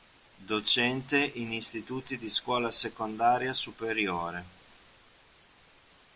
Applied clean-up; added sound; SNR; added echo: none; none; none; none.